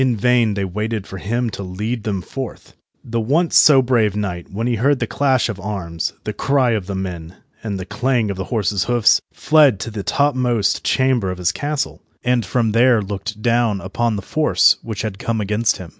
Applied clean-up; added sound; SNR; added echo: none; none; none; none.